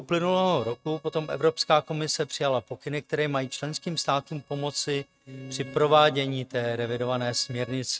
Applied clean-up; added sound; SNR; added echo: neural mask model RNNoise.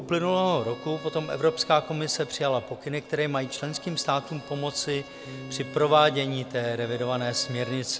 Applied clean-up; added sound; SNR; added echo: none; Bass guitar + Bowed string instrument; 16 dB; none.